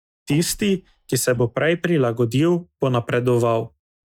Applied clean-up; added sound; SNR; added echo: neural mask model DeepFilterNet 3.